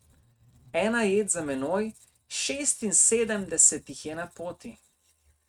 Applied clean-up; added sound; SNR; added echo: neural mask model RNNoise.